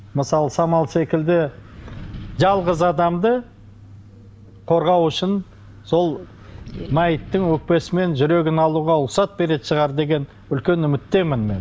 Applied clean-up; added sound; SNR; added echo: none; Wind; 20 dB; none.